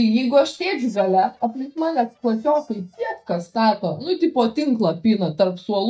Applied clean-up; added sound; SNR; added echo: neural mask model DeepFilterNet 3.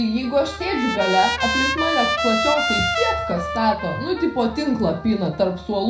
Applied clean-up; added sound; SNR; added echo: none; Trumpet; 3 dB; reverberation time 0.4 s.